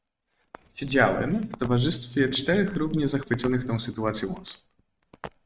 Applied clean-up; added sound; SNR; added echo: neural mask model RNNoise.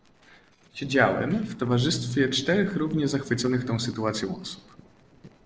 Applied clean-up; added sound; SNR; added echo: neural separator model SepFormer DNS4.